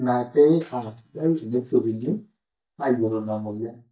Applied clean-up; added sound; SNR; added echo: neural mask model DeepFilterNet 3.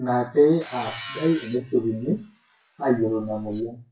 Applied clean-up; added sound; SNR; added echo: classical method WPE with log-MMSE.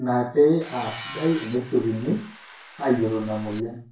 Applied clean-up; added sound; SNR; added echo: none; Tools; 11 dB; reverberation time 0.3 s.